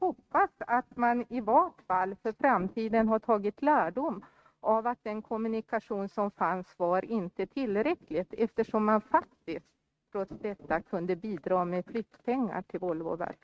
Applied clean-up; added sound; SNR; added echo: neural mask model RNNoise.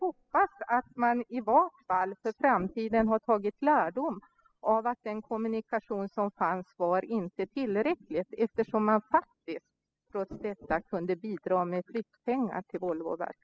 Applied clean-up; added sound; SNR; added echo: classical method spectral subtraction.